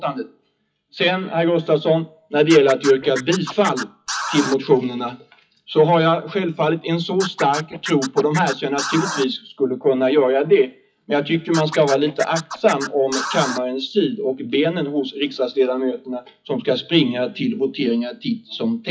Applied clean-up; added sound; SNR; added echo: classical method WPE with log-MMSE.